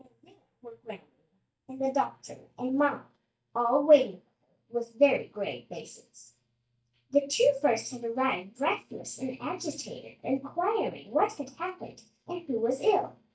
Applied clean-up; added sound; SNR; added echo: neural mask model DeepFilterNet 3.